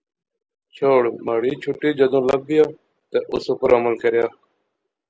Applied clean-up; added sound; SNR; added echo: none; none; none; none.